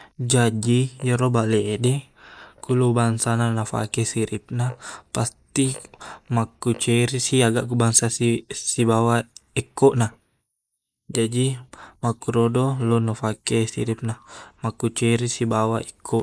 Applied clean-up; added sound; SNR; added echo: neural mask model Resemble Enhance denoiser.